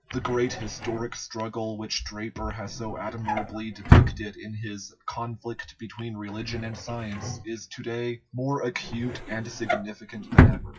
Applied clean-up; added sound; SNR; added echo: classical method WPE with log-MMSE.